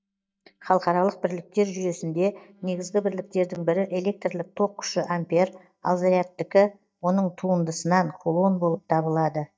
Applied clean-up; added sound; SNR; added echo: neural mask model DeepFilterNet 3.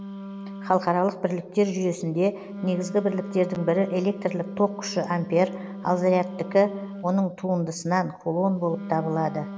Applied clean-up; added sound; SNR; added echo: none; Wind instrument, woodwind instrument; 12 dB; none.